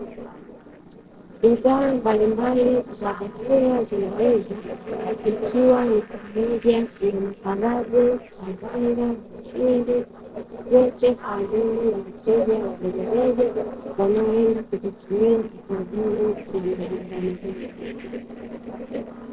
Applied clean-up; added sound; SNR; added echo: neural separator model SepFormer DNS4.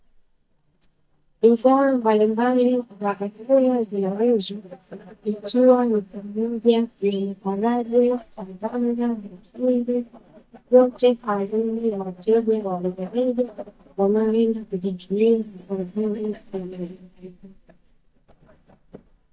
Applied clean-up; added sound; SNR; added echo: neural mask model DeepFilterNet 3.